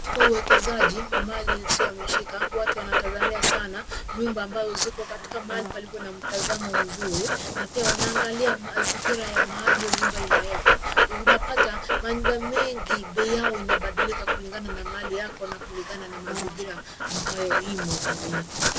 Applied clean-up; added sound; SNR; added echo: none; Dog; -4 dB; none.